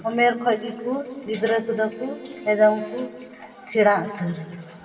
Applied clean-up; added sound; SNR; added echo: none; Bowed string instrument; 20 dB; reverberation time 2.9 s.